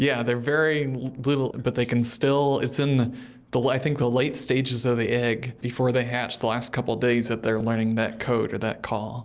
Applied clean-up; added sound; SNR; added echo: neural separator model SepFormer DNS4.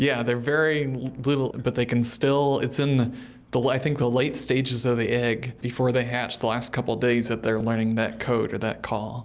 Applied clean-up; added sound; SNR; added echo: none; none; none; none.